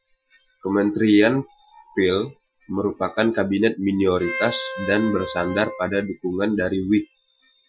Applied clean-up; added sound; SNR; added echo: classical method Wiener filter.